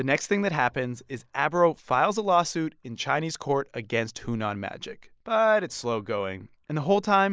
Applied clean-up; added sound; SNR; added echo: neural mask model Resemble Enhance denoiser.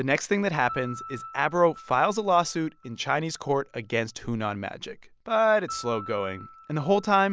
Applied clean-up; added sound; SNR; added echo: none; Piano; 19 dB; none.